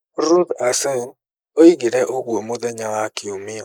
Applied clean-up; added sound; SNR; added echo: neural mask model Resemble Enhance denoiser.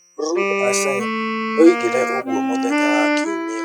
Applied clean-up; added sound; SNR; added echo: classical method Wiener filter.